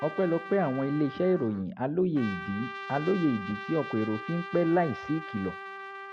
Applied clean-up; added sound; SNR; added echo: none; Trumpet; 12 dB; none.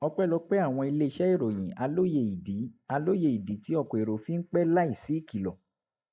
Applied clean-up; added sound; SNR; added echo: neural mask model Resemble Enhance denoiser.